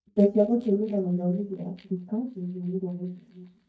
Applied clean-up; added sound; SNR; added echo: neural mask model DeepFilterNet 3.